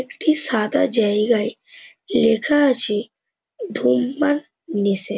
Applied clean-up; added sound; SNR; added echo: none; none; none; none.